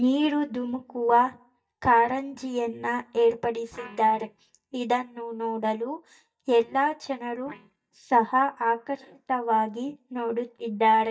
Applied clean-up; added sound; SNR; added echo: neural mask model DeepFilterNet 3.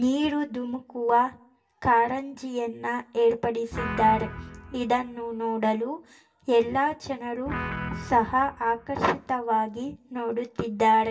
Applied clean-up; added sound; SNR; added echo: none; Guitar; 11 dB; reverberation time 0.2 s.